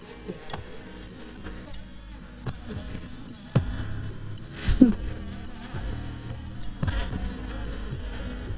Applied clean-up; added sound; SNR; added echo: neural mask model DeepFilterNet 3.